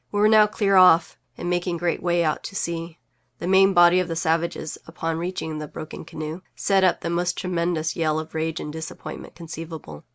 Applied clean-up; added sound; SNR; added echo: none; none; none; none.